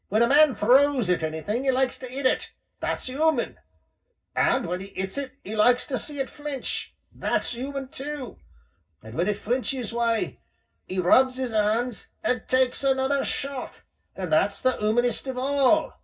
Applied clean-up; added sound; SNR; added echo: none; none; none; reverberation time 0.4 s.